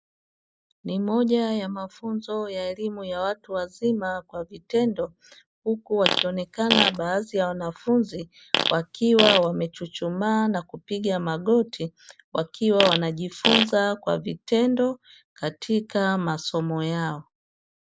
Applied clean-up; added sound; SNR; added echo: none; Fart; 0 dB; none.